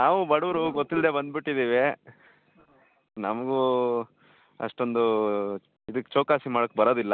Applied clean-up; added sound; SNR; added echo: none; none; none; none.